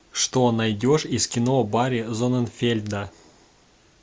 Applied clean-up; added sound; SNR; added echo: none; none; none; none.